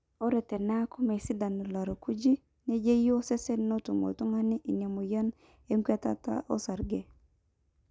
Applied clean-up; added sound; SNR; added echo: none; none; none; none.